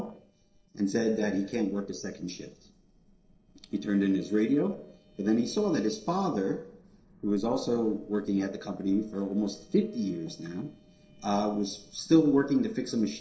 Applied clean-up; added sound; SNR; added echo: neural separator model SepFormer DNS4.